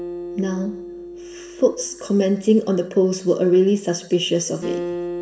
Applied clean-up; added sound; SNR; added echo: none; Acoustic guitar; 12 dB; reverberation time 0.7 s.